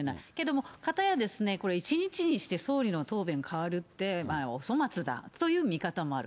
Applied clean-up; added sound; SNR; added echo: none; none; none; none.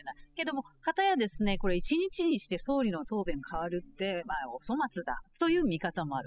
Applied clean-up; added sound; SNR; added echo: classical method spectral subtraction.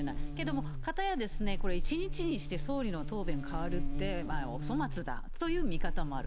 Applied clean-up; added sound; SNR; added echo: none; Buzz; -4 dB; none.